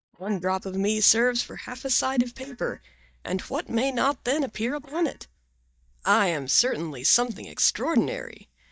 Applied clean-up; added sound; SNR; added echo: neural mask model DeepFilterNet 3.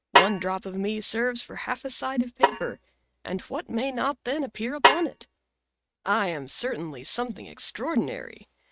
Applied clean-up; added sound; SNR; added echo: neural mask model RNNoise.